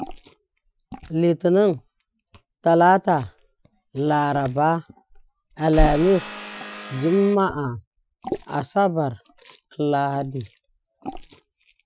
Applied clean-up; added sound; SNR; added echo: classical method Wiener filter.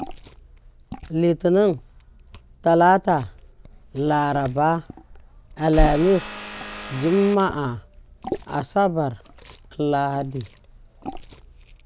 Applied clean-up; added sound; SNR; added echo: none; Liquid + Vehicle; 10 dB; none.